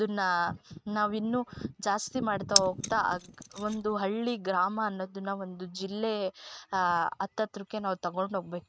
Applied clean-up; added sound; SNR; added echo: neural mask model RNNoise.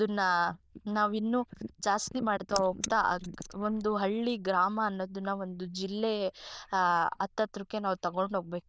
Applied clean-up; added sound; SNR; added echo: neural diffusion model UNIVERSE++.